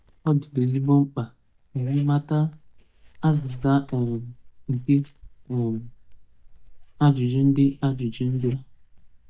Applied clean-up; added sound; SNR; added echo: neural mask model DeepFilterNet 3.